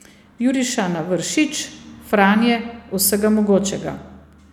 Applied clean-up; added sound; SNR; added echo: none; none; none; none.